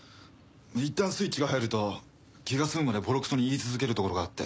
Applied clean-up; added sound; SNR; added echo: none; none; none; none.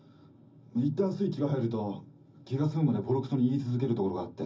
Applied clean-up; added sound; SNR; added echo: none; none; none; reverberation time 0.4 s.